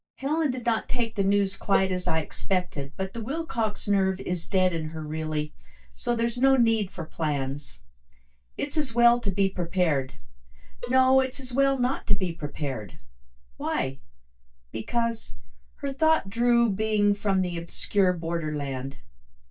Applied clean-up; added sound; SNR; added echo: neural mask model DeepFilterNet 3.